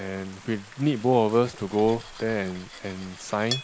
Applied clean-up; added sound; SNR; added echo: none; Cutlery, silverware + Stream; 15 dB; none.